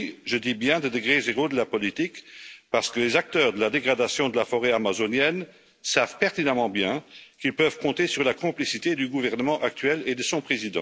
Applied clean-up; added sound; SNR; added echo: none; none; none; none.